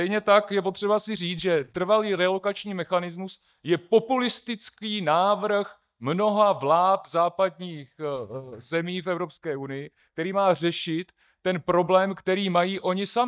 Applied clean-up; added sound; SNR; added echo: neural mask model DeepFilterNet 3.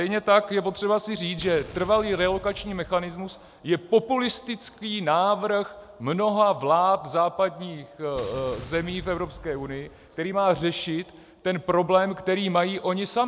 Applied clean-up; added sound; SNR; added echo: none; Explosion; 19 dB; none.